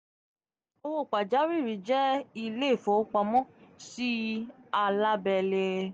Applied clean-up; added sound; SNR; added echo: none; none; none; none.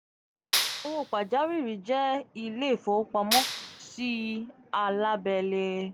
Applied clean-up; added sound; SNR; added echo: none; Clapping; 2 dB; none.